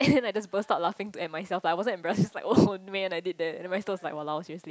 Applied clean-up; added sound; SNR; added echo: none; none; none; none.